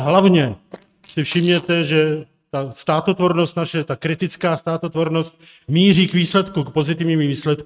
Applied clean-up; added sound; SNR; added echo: neural mask model RNNoise.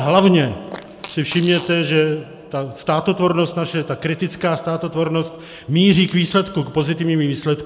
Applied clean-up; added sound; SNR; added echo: none; Fart; 19 dB; none.